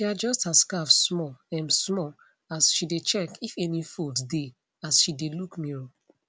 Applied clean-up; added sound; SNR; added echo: none; none; none; none.